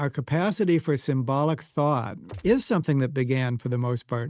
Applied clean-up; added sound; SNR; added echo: neural mask model RNNoise.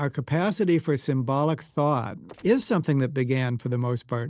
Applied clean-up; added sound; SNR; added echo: neural separator model SepFormer DNS4.